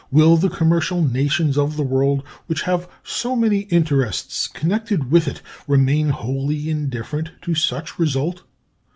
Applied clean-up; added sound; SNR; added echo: none; none; none; none.